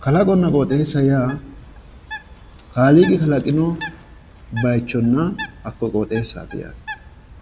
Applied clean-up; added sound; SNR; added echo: none; Bird; 18 dB; none.